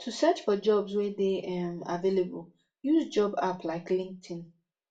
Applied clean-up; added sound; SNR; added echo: none; none; none; reverberation time 0.2 s.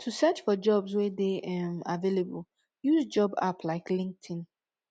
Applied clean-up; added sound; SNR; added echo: none; none; none; none.